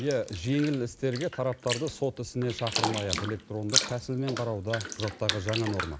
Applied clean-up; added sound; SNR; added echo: none; Bathtub (filling or washing); 4 dB; none.